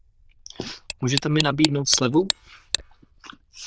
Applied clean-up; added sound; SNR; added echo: neural diffusion model UNIVERSE++.